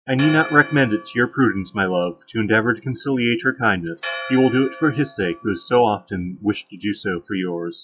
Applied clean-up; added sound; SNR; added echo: classical method log-MMSE.